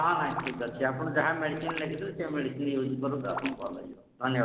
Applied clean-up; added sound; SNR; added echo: none; Raindrop; 13 dB; none.